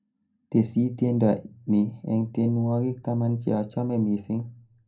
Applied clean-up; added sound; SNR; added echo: none; none; none; reverberation time 0.2 s.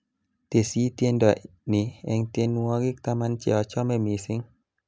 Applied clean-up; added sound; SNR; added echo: none; none; none; none.